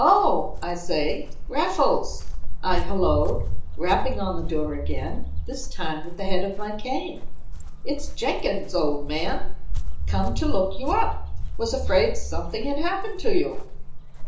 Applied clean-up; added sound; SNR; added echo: none; Walk, footsteps; -4 dB; reverberation time 0.6 s.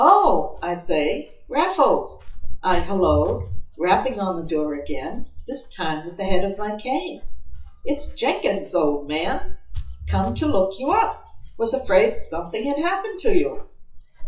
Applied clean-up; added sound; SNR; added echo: classical method WPE with log-MMSE.